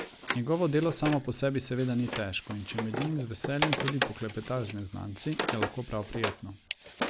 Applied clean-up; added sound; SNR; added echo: none; Wood; 5 dB; none.